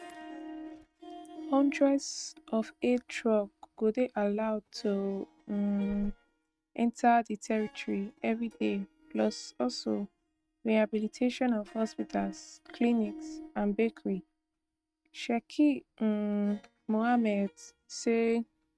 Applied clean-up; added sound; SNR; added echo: neural mask model RNNoise.